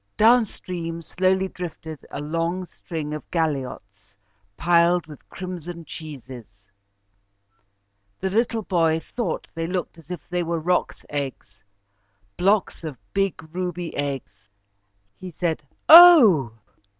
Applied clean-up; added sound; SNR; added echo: none; none; none; none.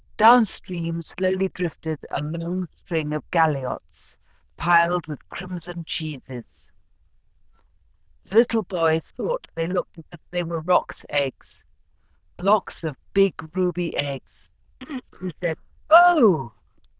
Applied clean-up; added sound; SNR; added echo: neural diffusion model UNIVERSE++.